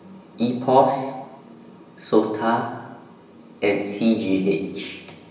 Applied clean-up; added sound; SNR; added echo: none; none; none; reverberation time 1.0 s.